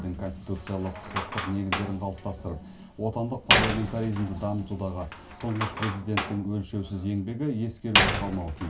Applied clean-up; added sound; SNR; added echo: none; Slam; 0 dB; reverberation time 0.2 s.